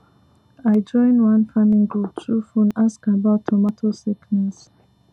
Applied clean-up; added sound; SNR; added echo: none; none; none; none.